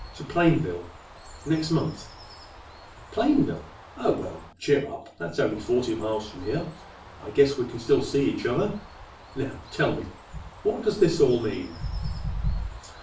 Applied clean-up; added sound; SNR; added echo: none; Bird; 19 dB; reverberation time 0.3 s.